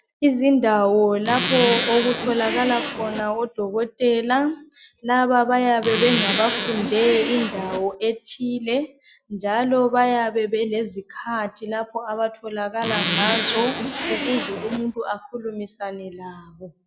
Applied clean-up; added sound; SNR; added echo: none; Zipper (clothing); 1 dB; none.